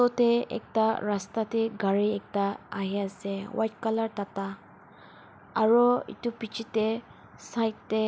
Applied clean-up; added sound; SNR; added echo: none; none; none; none.